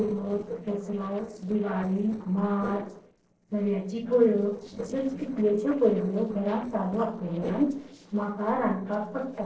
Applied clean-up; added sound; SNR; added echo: neural separator model SepFormer DNS4.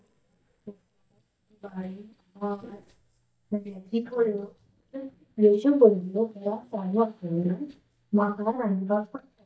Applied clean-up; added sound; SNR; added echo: neural mask model DeepFilterNet 3.